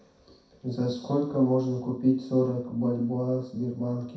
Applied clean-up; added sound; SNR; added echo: none; none; none; reverberation time 0.6 s.